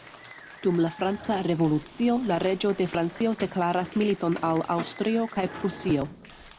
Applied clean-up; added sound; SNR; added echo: none; Sliding door / Slam + Applause; 16 dB; none.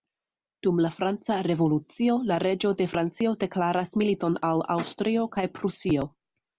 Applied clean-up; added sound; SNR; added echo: none; none; none; none.